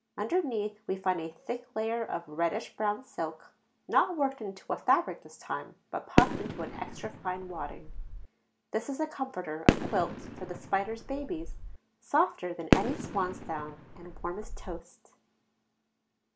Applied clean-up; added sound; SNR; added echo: none; Fireworks; -1 dB; reverberation time 0.3 s.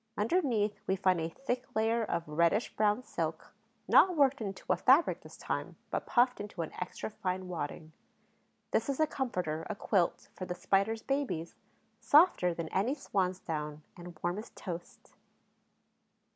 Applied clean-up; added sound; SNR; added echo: none; none; none; none.